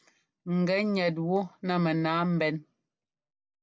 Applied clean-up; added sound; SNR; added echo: none; none; none; none.